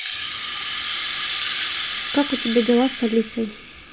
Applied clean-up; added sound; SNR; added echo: none; Rattle (instrument); 4 dB; none.